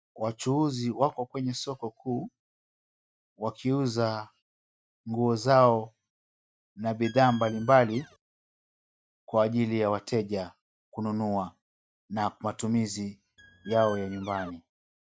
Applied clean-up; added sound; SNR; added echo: neural mask model RNNoise.